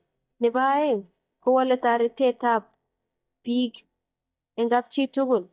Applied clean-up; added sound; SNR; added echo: neural mask model DeepFilterNet 3.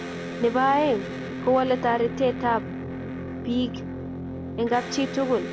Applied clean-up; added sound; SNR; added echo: none; Electric guitar; 7 dB; none.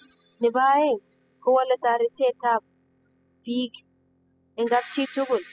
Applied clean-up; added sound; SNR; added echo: classical method spectral subtraction.